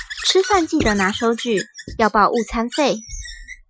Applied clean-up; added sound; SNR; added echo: classical method Wiener filter.